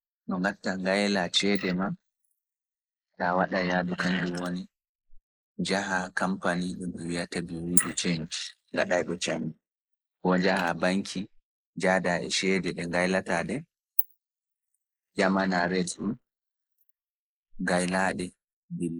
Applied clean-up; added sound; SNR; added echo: neural mask model Resemble Enhance denoiser.